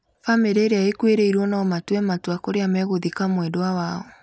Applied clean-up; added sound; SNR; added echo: none; none; none; none.